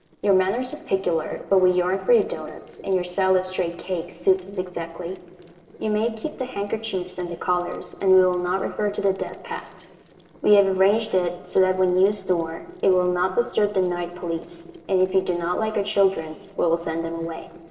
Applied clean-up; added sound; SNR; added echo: neural separator model SepFormer DNS4.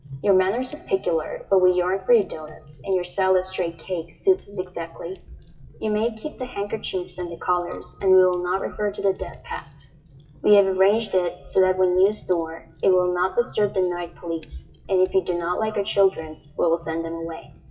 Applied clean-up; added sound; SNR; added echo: classical method WPE with log-MMSE.